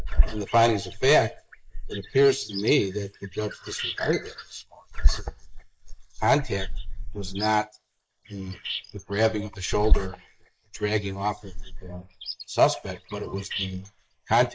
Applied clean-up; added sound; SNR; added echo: neural mask model Resemble Enhance denoiser.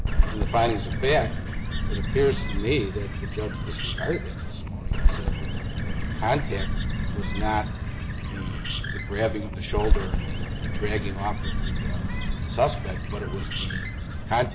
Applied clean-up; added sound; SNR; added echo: none; Bird; -3 dB; none.